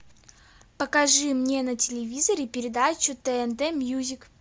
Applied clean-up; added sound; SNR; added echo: none; none; none; none.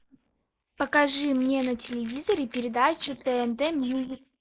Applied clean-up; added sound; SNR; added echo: neural mask model Resemble Enhance denoiser.